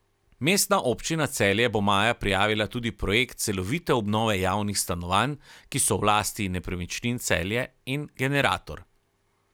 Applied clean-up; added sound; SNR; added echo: none; none; none; none.